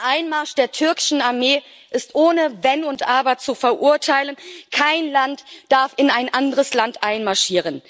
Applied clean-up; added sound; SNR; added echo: none; none; none; none.